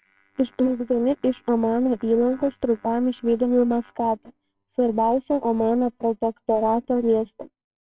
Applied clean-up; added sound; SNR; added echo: neural separator model SepFormer WHAMR!.